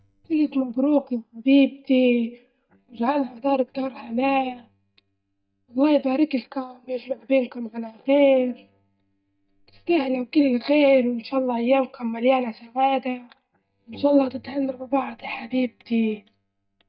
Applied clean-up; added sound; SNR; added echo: neural mask model DeepFilterNet 3.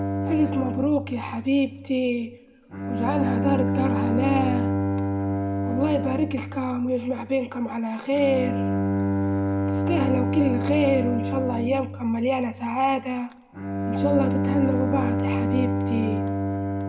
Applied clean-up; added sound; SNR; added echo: none; Bowed string instrument; 0 dB; reverberation time 1.1 s.